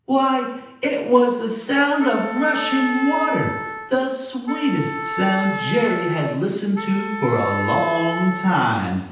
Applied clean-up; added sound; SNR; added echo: none; Wind instrument, woodwind instrument; 7 dB; reverberation time 0.9 s.